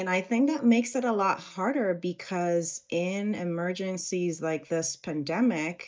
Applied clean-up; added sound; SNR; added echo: neural mask model DeepFilterNet 3.